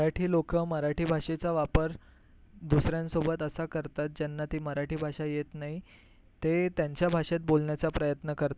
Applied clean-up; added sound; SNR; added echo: none; none; none; none.